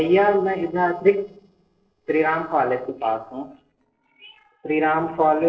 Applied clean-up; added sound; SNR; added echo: neural separator model SepFormer DNS4.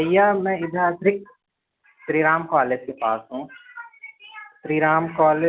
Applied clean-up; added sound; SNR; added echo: none; none; none; none.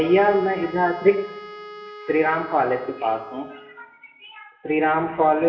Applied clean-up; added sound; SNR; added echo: none; Wind instrument, woodwind instrument; 18 dB; reverberation time 1.6 s.